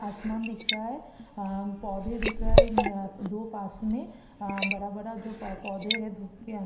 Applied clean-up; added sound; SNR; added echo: none; Liquid; -4 dB; reverberation time 0.9 s.